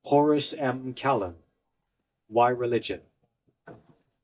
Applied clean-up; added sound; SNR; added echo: neural mask model DeepFilterNet 3.